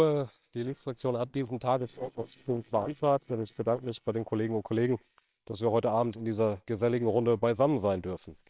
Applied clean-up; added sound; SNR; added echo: neural separator model SepFormer WHAMR!.